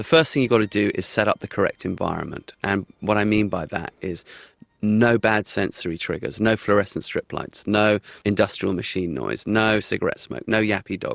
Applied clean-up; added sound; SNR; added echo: none; none; none; none.